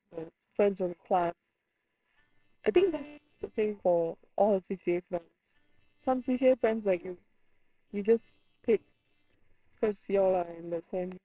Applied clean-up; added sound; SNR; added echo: neural separator model SepFormer WHAMR!.